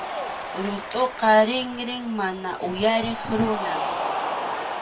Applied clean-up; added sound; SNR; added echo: none; Cheering; 6 dB; reverberation time 0.1 s.